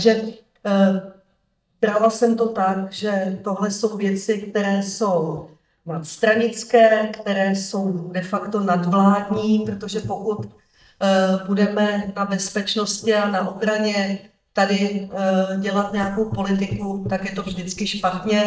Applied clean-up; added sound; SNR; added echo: neural mask model DeepFilterNet 3.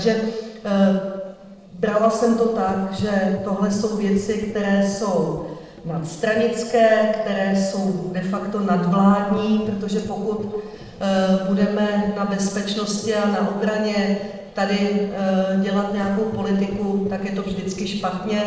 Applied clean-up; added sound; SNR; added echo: neural separator model SepFormer DNS4.